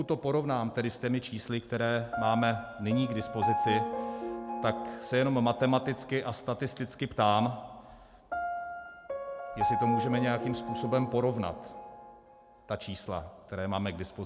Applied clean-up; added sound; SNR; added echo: none; Piano; 5 dB; none.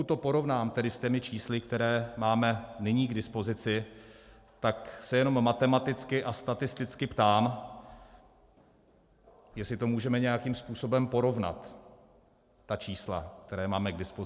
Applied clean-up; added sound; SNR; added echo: none; none; none; none.